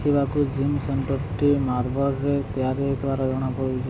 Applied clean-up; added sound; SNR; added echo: none; none; none; none.